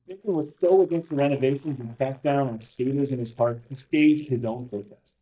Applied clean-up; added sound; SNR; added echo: neural mask model DeepFilterNet 3.